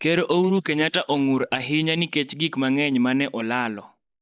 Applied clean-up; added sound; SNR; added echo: neural mask model Resemble Enhance denoiser.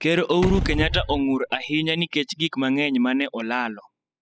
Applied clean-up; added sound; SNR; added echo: classical method spectral subtraction.